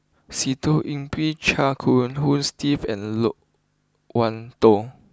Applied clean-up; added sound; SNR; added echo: none; none; none; none.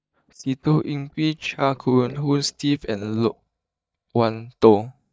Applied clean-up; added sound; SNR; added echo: neural mask model DeepFilterNet 3.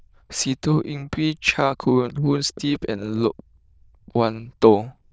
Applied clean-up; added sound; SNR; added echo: neural diffusion model UNIVERSE++.